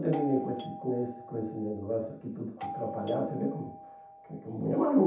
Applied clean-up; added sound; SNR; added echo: none; Doorbell; 12 dB; reverberation time 0.7 s.